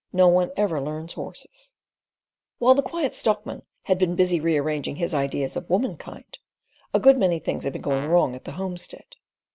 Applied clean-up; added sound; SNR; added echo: none; Brass instrument; 17 dB; none.